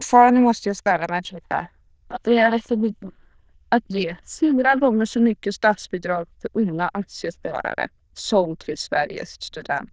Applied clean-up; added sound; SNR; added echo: neural diffusion model UNIVERSE++.